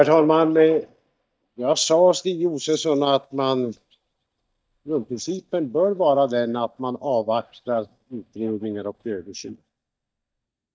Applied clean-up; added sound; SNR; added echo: neural mask model DeepFilterNet 3.